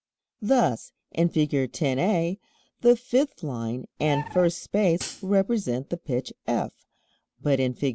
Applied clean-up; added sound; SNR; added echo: none; Hi-hat + Bird; 10 dB; none.